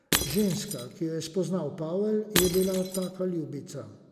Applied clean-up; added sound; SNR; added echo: none; Shatter / Crushing; 5 dB; none.